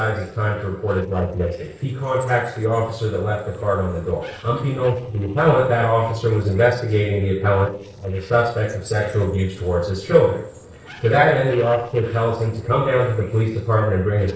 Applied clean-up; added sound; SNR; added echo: neural separator model SepFormer DNS4.